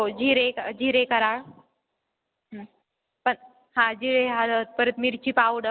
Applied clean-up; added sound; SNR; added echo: none; none; none; none.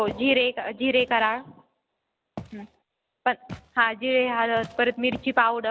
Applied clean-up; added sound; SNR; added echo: none; Walk, footsteps; 19 dB; none.